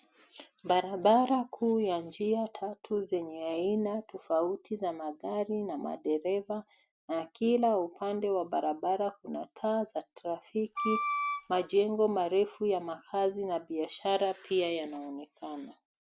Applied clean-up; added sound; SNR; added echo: none; Wind instrument, woodwind instrument; 3 dB; none.